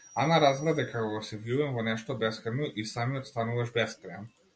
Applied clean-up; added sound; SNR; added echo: none; none; none; none.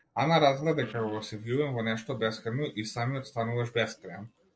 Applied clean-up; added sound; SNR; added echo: neural separator model SepFormer DNS4.